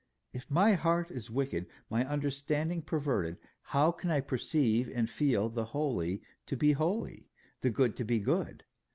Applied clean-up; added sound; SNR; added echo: none; none; none; none.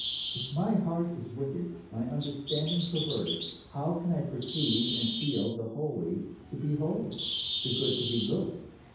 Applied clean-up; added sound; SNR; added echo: none; Bird; 6 dB; reverberation time 0.9 s.